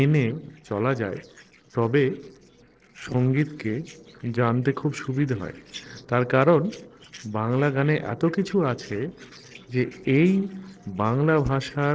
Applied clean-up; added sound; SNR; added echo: neural separator model SepFormer DNS4.